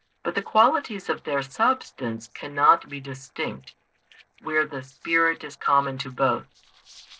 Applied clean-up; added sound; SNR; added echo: neural separator model SepFormer DNS4.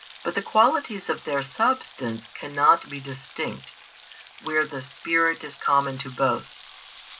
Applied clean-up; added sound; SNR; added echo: none; Frying (food); 16 dB; reverberation time 0.2 s.